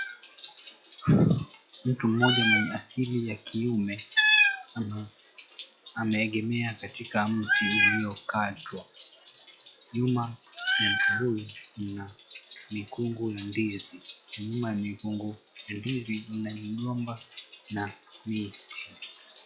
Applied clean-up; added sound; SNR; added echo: classical method log-MMSE.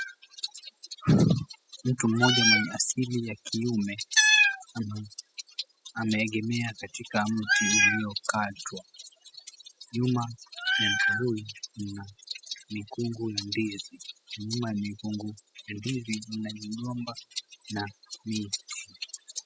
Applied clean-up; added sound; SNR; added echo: classical method spectral subtraction.